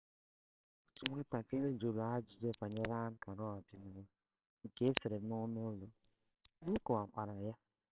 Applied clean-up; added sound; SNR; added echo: neural separator model SepFormer WHAMR!.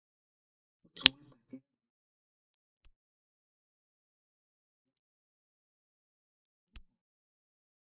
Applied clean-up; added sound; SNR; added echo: neural mask model DeepFilterNet 3.